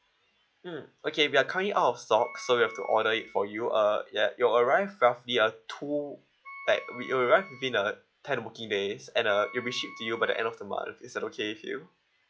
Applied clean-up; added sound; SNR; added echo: classical method log-MMSE.